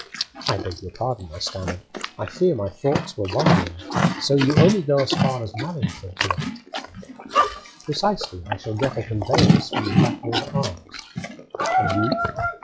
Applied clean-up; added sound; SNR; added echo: classical method log-MMSE.